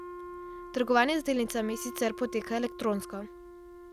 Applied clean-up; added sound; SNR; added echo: none; Wind instrument, woodwind instrument; 13 dB; none.